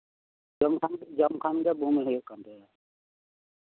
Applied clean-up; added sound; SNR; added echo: none; none; none; none.